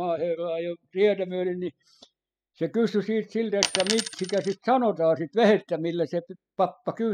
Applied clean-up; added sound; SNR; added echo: classical method spectral subtraction.